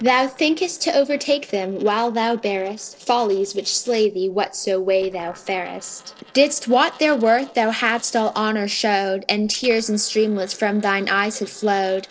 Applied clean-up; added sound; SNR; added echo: neural separator model SepFormer DNS4.